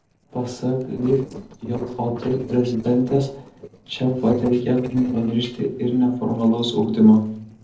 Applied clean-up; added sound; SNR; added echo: neural separator model SepFormer DNS4.